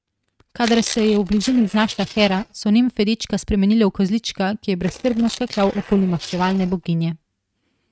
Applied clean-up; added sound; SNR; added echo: neural mask model RNNoise.